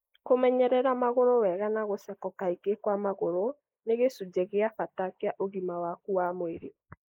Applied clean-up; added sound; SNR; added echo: neural mask model Resemble Enhance denoiser.